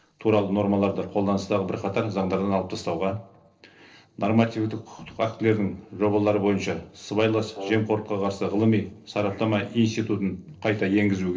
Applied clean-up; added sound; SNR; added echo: neural separator model SepFormer DNS4.